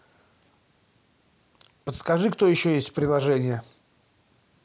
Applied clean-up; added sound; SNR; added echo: none; none; none; none.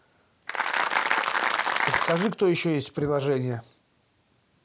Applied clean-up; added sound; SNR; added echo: none; Applause; -3 dB; none.